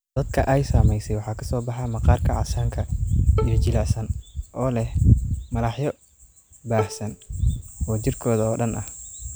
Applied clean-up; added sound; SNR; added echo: none; Bowed string instrument; 14 dB; none.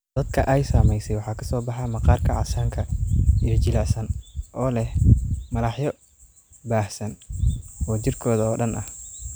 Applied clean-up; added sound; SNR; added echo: none; none; none; none.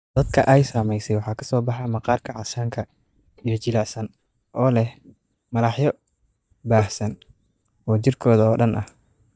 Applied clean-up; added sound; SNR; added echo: neural mask model DeepFilterNet 3.